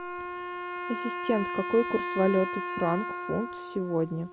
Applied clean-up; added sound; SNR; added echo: none; Wind instrument, woodwind instrument; 5 dB; none.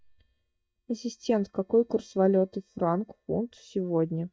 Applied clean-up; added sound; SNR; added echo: neural mask model DeepFilterNet 3.